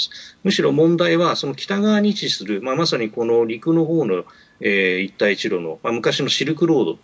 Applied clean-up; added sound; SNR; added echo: none; none; none; none.